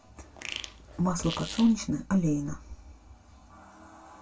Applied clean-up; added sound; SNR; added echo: none; Fart; 11 dB; reverberation time 0.1 s.